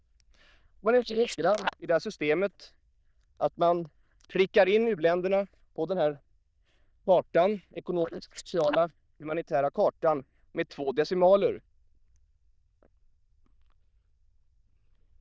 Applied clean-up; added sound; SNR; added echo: neural diffusion model UNIVERSE++.